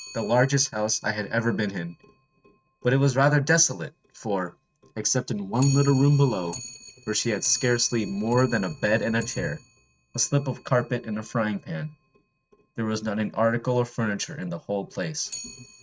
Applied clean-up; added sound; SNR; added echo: neural mask model RNNoise.